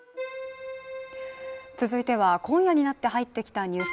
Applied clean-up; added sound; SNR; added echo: none; Keyboard (musical); 13 dB; none.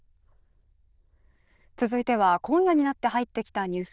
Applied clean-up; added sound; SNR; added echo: neural diffusion model UNIVERSE++.